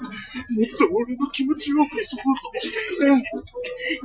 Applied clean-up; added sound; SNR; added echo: classical method Wiener filter.